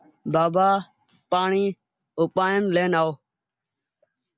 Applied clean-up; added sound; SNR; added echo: none; none; none; none.